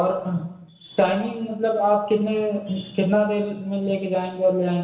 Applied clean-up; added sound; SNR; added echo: none; Bird vocalization, bird call, bird song; -2 dB; reverberation time 0.8 s.